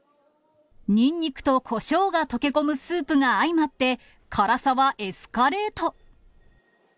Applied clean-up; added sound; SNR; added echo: none; none; none; none.